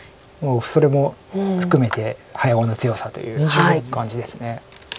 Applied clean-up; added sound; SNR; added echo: none; Clapping; 16 dB; none.